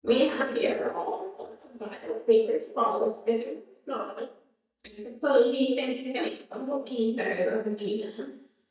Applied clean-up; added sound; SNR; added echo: neural mask model DeepFilterNet 3.